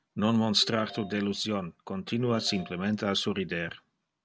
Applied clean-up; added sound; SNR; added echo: none; Ringtone; 19 dB; none.